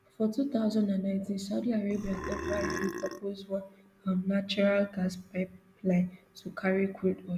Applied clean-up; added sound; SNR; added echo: none; Burping, eructation; 5 dB; none.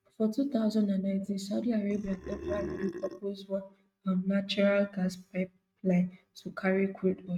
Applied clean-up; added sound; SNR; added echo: neural mask model RNNoise.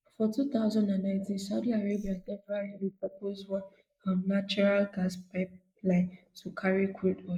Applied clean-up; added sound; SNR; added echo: neural mask model Resemble Enhance denoiser.